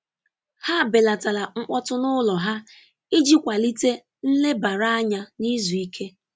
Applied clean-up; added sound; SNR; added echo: none; none; none; none.